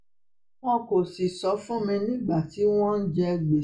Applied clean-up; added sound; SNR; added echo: none; none; none; reverberation time 0.2 s.